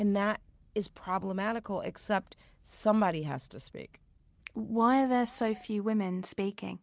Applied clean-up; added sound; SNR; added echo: none; none; none; none.